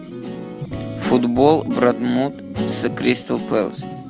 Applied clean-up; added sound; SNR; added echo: none; Guitar; 9 dB; none.